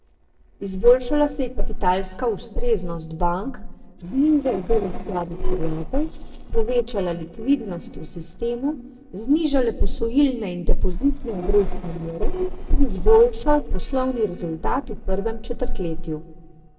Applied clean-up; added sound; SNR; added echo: neural separator model SepFormer DNS4.